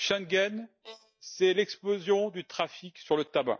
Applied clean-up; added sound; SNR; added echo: neural mask model DeepFilterNet 3.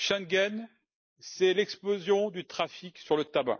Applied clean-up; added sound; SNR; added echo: neural mask model Resemble Enhance denoiser.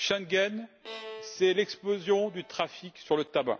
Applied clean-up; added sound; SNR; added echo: none; Bowed string instrument; 18 dB; none.